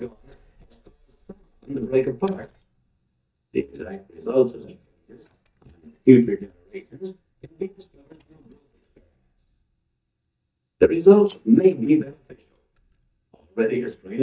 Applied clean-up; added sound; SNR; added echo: neural mask model DeepFilterNet 3.